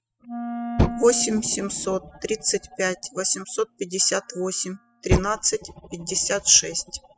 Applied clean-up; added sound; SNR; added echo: classical method spectral subtraction.